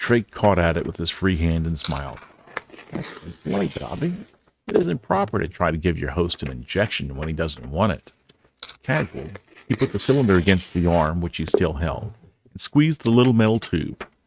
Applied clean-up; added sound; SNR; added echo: neural mask model RNNoise.